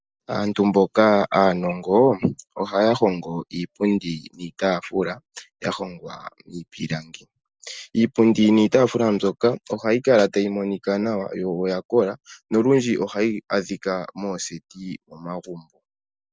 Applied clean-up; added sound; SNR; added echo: none; none; none; none.